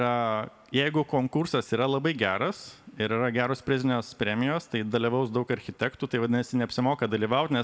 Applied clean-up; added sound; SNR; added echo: none; none; none; none.